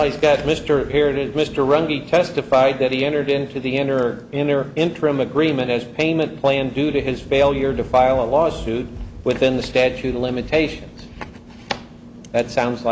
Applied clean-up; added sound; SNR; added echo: none; Thunder; 20 dB; none.